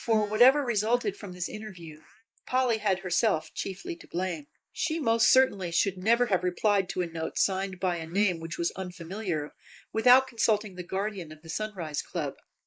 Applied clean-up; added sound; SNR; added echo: neural mask model Resemble Enhance denoiser.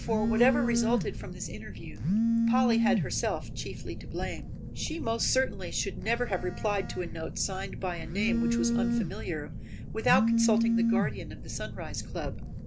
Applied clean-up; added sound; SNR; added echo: none; Telephone; -3 dB; none.